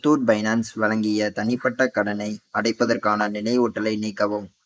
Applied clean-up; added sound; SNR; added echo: neural mask model Resemble Enhance denoiser.